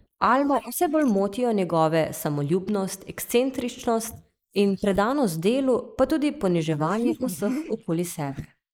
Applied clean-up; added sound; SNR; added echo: neural mask model Resemble Enhance denoiser.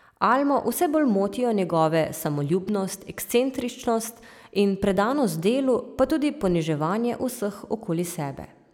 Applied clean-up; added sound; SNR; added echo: none; none; none; none.